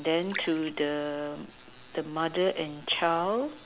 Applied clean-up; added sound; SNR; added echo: none; Liquid; 18 dB; none.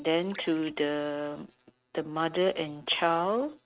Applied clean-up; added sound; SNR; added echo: neural mask model RNNoise.